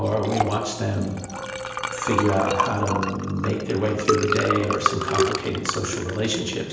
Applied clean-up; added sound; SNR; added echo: none; Liquid; 2 dB; reverberation time 1.0 s.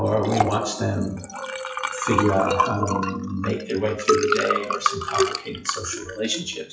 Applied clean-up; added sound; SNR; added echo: classical method WPE with log-MMSE.